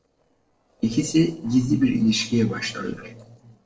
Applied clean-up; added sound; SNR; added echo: neural separator model SepFormer DNS4.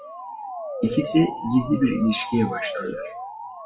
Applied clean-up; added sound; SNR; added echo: classical method WPE with log-MMSE.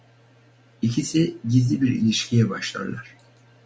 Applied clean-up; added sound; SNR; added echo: none; none; none; none.